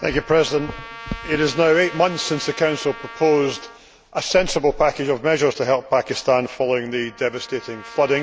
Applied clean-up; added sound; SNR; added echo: none; Trumpet; 18 dB; none.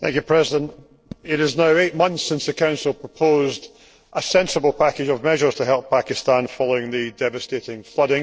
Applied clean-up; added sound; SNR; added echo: neural separator model SepFormer DNS4.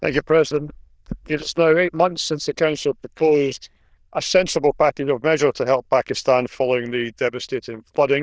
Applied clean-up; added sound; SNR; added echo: neural diffusion model UNIVERSE++.